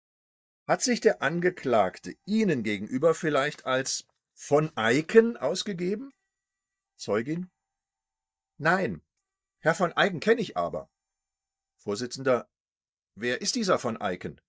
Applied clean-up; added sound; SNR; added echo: neural mask model DeepFilterNet 3.